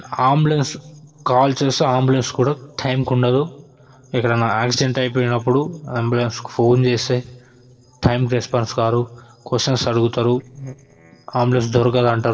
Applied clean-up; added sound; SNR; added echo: neural separator model SepFormer DNS4.